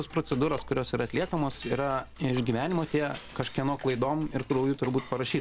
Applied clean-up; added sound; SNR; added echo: none; Cutlery, silverware / Dishes, pots, and pans; 15 dB; none.